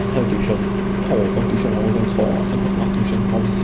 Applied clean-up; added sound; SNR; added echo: none; Engine; -3 dB; none.